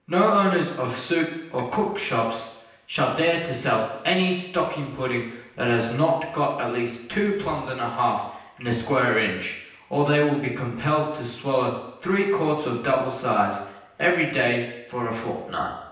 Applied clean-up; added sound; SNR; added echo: none; none; none; reverberation time 0.9 s.